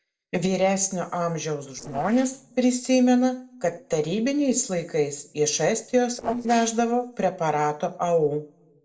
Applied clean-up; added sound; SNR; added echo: neural separator model SepFormer DNS4.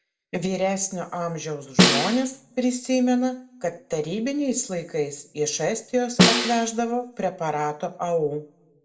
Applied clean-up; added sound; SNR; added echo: none; Snare drum; -4 dB; reverberation time 0.4 s.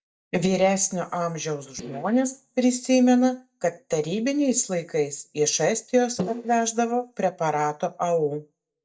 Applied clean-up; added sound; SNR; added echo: neural mask model DeepFilterNet 3.